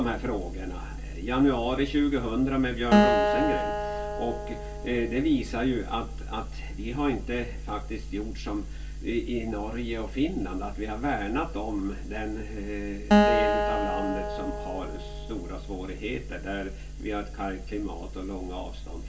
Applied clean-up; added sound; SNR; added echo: none; Acoustic guitar; -2 dB; reverberation time 0.2 s.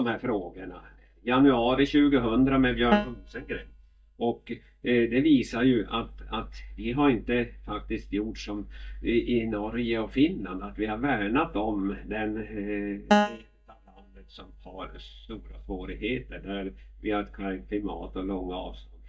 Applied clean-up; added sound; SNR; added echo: neural mask model DeepFilterNet 3.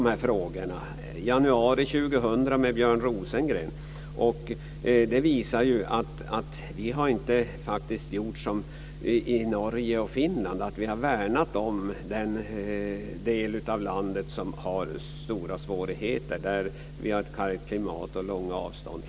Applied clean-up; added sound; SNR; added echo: none; none; none; none.